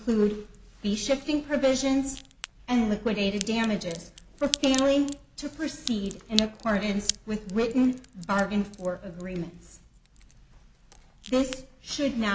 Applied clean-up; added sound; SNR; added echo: none; Crack; 13 dB; none.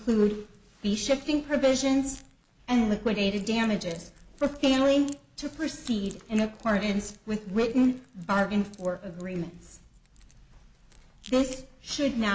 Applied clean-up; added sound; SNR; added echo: neural mask model Resemble Enhance denoiser.